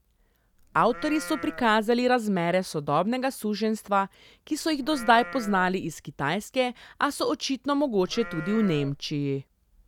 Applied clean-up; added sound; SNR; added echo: none; Livestock, farm animals, working animals; 15 dB; none.